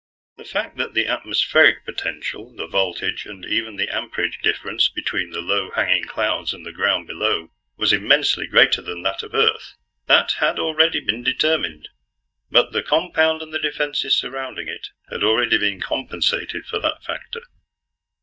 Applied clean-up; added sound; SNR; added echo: neural mask model DeepFilterNet 3.